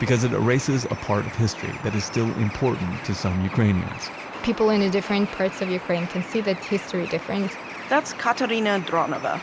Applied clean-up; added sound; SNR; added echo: none; Bird; 12 dB; none.